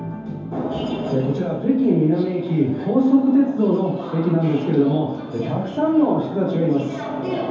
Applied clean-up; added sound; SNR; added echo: none; none; none; reverberation time 0.9 s.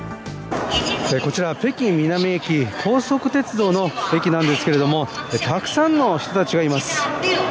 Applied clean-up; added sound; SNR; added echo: none; none; none; none.